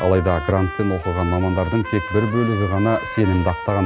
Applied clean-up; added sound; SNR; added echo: none; Trumpet; 11 dB; none.